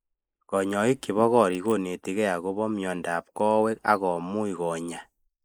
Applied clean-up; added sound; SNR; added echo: neural mask model Resemble Enhance denoiser.